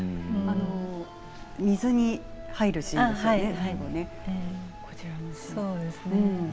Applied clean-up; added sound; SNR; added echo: none; Engine; 13 dB; none.